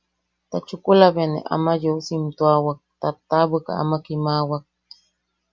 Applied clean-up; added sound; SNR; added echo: none; none; none; none.